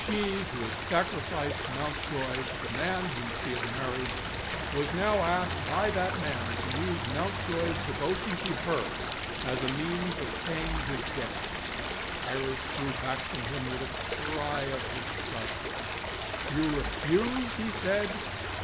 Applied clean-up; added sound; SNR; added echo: none; Stream; 1 dB; none.